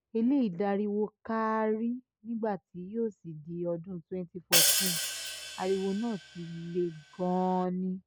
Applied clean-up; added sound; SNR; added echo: none; Hi-hat; 0 dB; none.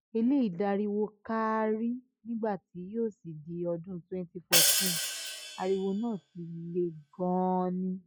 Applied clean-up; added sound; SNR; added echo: classical method log-MMSE.